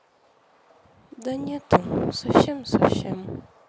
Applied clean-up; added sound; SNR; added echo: none; none; none; none.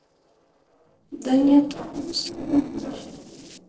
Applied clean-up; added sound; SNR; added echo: neural separator model SepFormer DNS4.